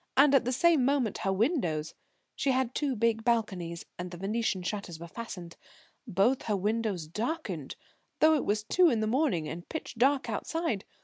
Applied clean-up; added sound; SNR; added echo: none; none; none; none.